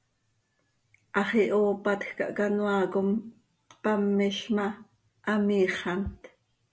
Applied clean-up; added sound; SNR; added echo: none; none; none; none.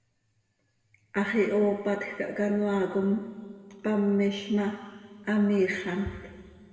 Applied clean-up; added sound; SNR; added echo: none; none; none; reverberation time 2.1 s.